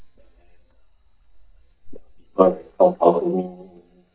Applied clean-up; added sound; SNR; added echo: neural mask model DeepFilterNet 3.